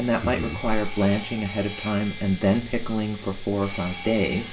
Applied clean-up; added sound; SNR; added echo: none; Sawing; 12 dB; reverberation time 0.4 s.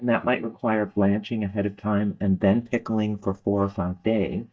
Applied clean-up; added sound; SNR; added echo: neural mask model DeepFilterNet 3.